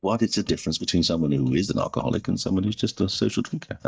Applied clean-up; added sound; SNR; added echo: neural mask model DeepFilterNet 3.